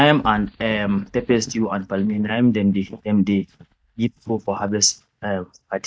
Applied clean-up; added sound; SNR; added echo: neural mask model DeepFilterNet 3.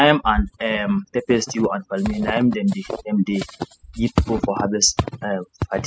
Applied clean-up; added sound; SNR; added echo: classical method spectral subtraction.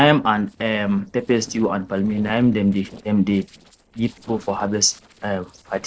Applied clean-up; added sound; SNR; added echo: neural separator model SepFormer DNS4.